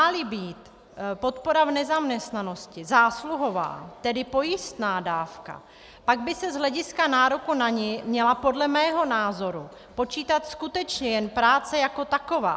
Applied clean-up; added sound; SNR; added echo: none; none; none; none.